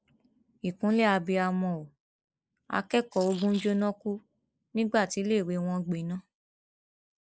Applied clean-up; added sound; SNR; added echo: neural mask model Resemble Enhance denoiser.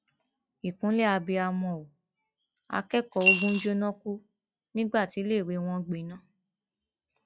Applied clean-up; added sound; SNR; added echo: classical method log-MMSE.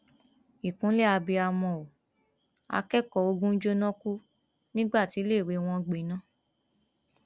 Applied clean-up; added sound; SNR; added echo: none; none; none; none.